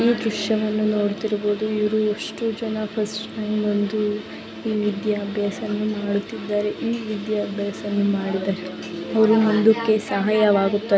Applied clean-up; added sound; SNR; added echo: none; none; none; none.